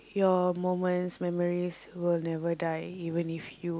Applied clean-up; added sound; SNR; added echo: none; none; none; none.